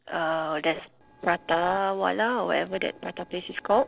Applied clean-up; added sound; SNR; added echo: neural separator model SepFormer DNS4.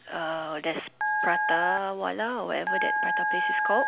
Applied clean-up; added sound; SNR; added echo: none; Telephone; -2 dB; none.